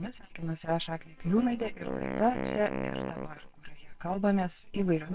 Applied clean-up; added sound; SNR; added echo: neural separator model SepFormer WHAMR!.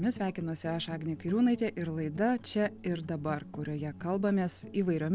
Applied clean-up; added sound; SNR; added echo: none; none; none; none.